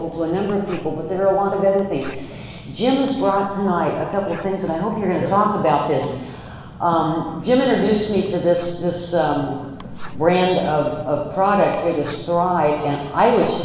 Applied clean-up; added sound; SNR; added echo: none; Writing; 20 dB; reverberation time 1.2 s.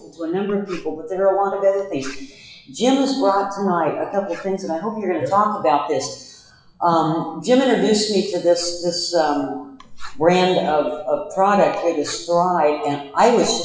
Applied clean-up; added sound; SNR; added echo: classical method WPE with log-MMSE.